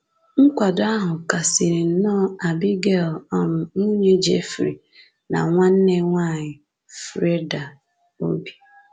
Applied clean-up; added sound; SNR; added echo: none; none; none; none.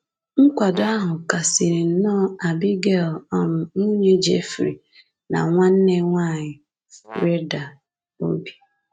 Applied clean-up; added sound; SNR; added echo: neural mask model RNNoise.